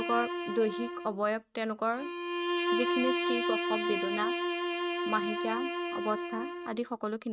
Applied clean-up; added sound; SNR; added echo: neural mask model RNNoise.